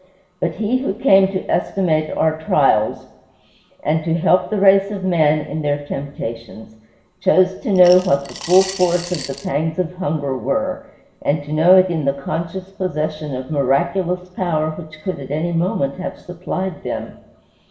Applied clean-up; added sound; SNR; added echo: none; Coin (dropping) / Glass; 13 dB; reverberation time 1.1 s.